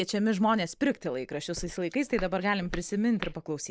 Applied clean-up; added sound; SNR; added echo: neural mask model Resemble Enhance denoiser.